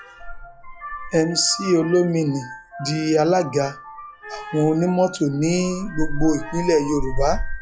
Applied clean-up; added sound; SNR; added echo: classical method log-MMSE.